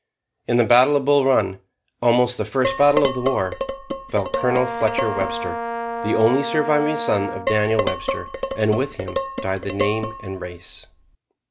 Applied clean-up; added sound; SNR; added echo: none; Brass instrument + Dishes, pots, and pans; 5 dB; none.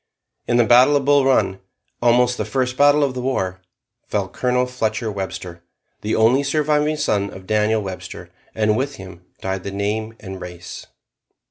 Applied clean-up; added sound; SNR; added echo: none; none; none; none.